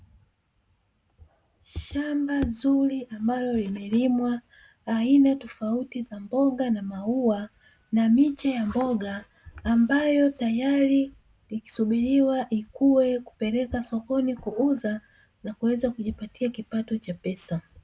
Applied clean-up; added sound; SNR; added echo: none; none; none; none.